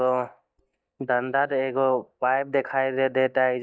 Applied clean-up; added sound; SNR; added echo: neural mask model DeepFilterNet 3.